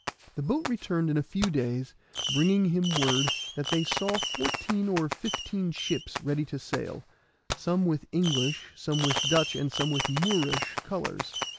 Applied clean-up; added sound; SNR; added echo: none; Fireworks; 5 dB; none.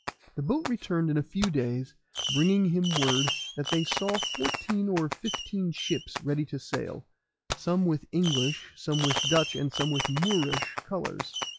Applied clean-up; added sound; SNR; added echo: classical method log-MMSE.